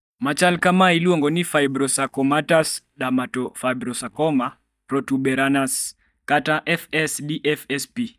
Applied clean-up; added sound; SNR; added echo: neural mask model DeepFilterNet 3.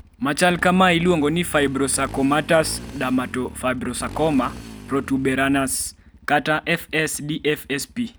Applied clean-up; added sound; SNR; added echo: none; Motorcycle; 17 dB; none.